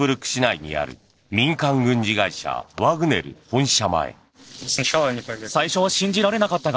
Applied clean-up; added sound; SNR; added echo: neural separator model SepFormer DNS4.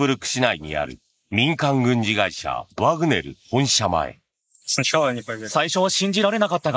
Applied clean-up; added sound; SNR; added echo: neural mask model Resemble Enhance denoiser.